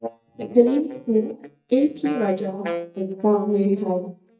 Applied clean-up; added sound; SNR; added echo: neural mask model DeepFilterNet 3.